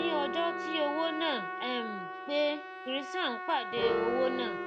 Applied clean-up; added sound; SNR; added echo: none; Piano + Trumpet; 2 dB; none.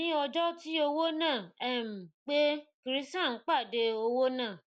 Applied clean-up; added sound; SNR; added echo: none; none; none; none.